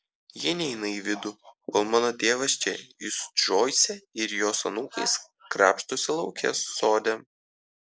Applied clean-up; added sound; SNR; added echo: neural mask model Resemble Enhance denoiser.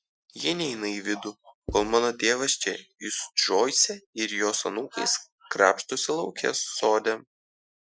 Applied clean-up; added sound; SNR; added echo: classical method Wiener filter.